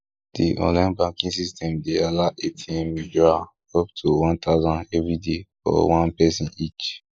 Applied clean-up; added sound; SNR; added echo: neural mask model Resemble Enhance denoiser.